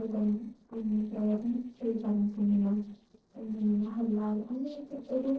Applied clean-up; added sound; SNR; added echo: neural separator model SepFormer DNS4.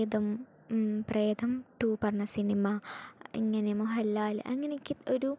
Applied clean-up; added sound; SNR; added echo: none; none; none; none.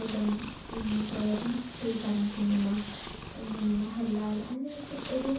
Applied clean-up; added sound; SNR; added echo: none; Purr; 10 dB; reverberation time 0.6 s.